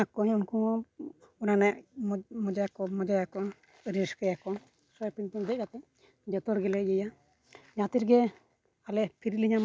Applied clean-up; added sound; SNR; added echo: none; none; none; none.